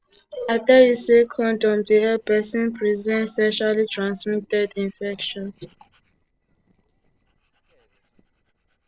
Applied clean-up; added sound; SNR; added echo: neural separator model SepFormer DNS4.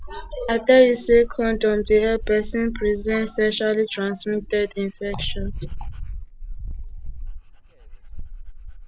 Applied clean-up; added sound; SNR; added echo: none; Dog; 10 dB; none.